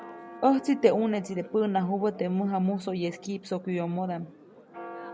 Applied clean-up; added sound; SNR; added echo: none; Church bell; 18 dB; none.